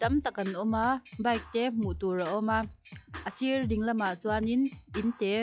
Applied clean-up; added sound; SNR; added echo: classical method log-MMSE.